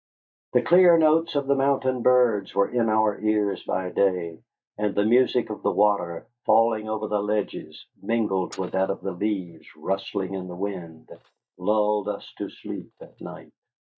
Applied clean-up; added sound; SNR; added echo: neural mask model DeepFilterNet 3.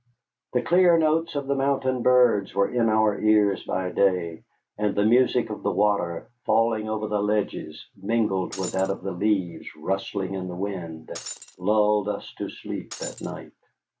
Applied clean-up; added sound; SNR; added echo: none; Shatter; 13 dB; none.